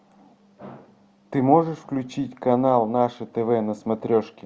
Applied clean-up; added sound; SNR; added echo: none; none; none; none.